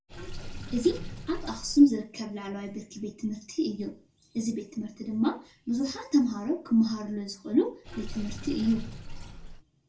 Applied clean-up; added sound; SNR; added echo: none; Sink (filling or washing) / Water; 13 dB; reverberation time 0.3 s.